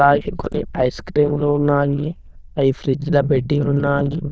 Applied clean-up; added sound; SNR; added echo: neural diffusion model UNIVERSE++.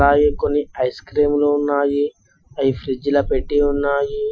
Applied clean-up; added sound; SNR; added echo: classical method Wiener filter.